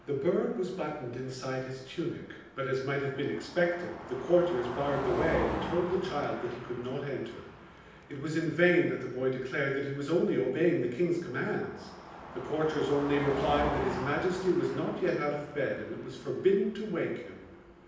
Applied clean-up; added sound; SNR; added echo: none; Car passing by; 11 dB; reverberation time 0.9 s.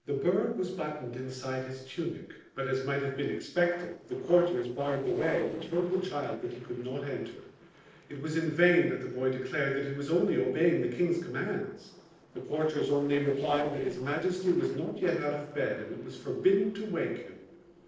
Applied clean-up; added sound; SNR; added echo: neural separator model SepFormer DNS4.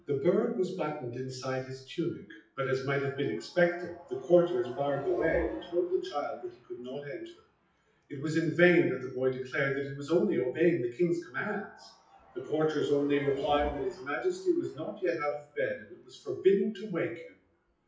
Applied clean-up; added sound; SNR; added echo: classical method WPE with log-MMSE.